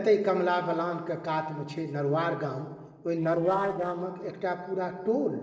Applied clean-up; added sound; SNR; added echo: neural separator model SepFormer DNS4.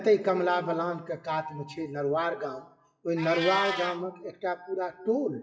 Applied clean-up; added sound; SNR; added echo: classical method WPE with log-MMSE.